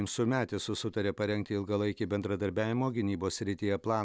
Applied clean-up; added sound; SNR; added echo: none; none; none; none.